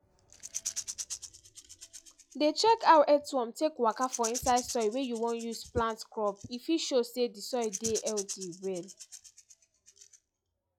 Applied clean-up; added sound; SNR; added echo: classical method log-MMSE.